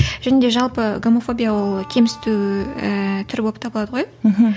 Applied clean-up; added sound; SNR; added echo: none; Bowed string instrument; 20 dB; none.